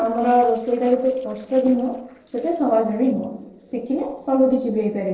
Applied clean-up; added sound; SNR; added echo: neural separator model SepFormer DNS4.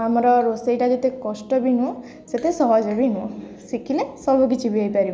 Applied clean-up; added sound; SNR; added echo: none; none; none; none.